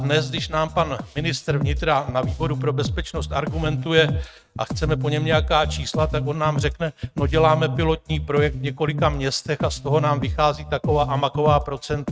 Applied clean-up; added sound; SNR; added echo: neural mask model RNNoise.